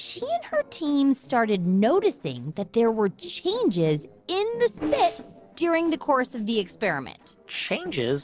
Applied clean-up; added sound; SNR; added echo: neural separator model SepFormer DNS4.